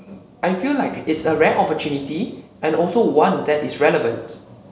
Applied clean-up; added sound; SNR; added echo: none; none; none; none.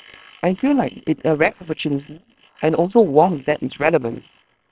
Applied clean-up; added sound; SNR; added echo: neural separator model SepFormer WHAM!.